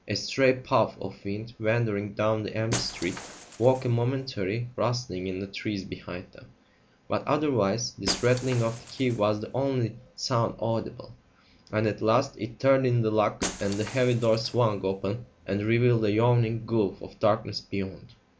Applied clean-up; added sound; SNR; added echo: none; Shatter; 17 dB; none.